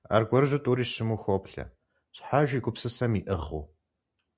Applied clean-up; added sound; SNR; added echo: none; none; none; none.